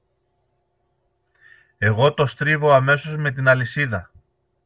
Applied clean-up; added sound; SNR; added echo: none; none; none; none.